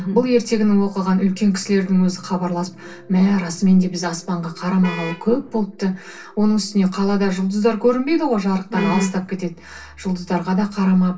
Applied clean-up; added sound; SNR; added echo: none; Vehicle horn, car horn, honking; 14 dB; reverberation time 0.2 s.